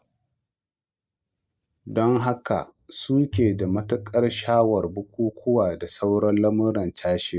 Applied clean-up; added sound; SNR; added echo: neural mask model DeepFilterNet 3.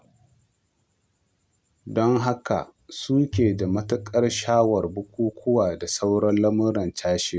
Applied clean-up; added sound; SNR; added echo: none; Bowed string instrument; 12 dB; none.